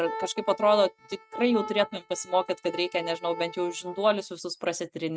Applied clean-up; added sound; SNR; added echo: neural mask model RNNoise.